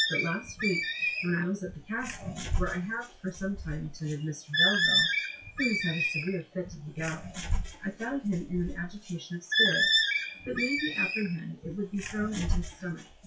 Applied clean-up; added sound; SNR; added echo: classical method WPE with log-MMSE.